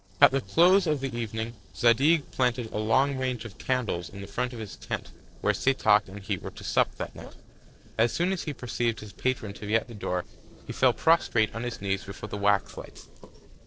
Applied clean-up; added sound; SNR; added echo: neural separator model SepFormer DNS4.